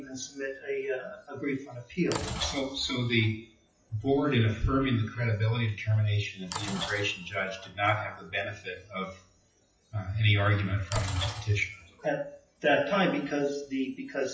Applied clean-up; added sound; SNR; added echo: classical method WPE with log-MMSE.